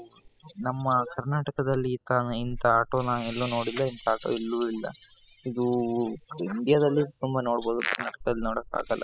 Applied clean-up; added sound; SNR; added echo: classical method spectral subtraction.